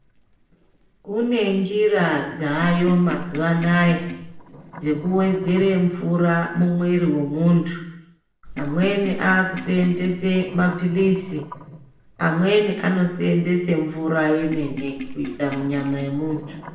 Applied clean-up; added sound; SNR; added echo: neural separator model SepFormer DNS4.